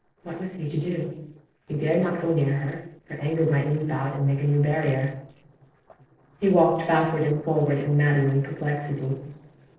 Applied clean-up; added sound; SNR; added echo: neural separator model SepFormer DNS4.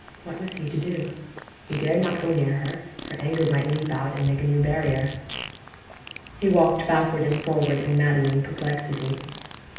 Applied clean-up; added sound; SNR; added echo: none; Fart; 16 dB; reverberation time 0.9 s.